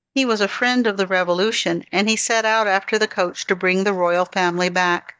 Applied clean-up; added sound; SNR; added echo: neural mask model DeepFilterNet 3.